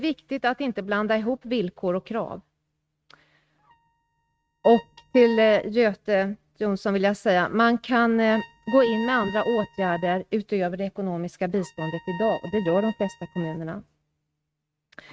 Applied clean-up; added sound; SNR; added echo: neural mask model RNNoise.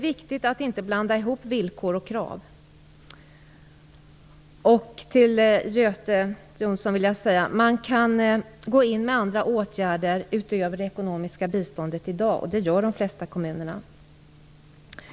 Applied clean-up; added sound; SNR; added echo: none; none; none; none.